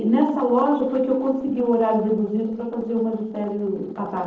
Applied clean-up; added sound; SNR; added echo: neural separator model SepFormer DNS4.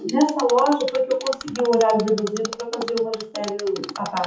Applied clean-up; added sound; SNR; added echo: classical method WPE with log-MMSE.